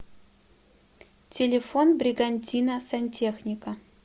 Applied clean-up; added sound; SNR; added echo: none; none; none; none.